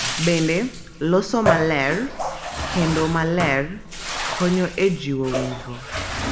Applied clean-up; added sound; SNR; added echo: none; Bathtub (filling or washing); 5 dB; reverberation time 1.4 s.